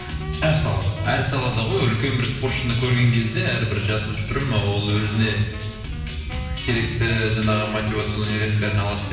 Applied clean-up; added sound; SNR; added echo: none; Wind instrument, woodwind instrument; 19 dB; reverberation time 1.2 s.